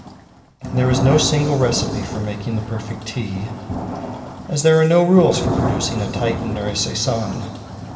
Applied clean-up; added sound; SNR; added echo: none; Thunder / Rain; 6 dB; reverberation time 2.3 s.